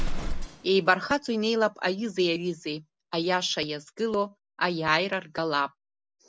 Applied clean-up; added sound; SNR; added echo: none; Explosion; 8 dB; none.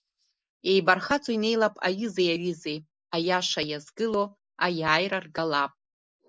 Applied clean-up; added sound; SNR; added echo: neural mask model Resemble Enhance denoiser.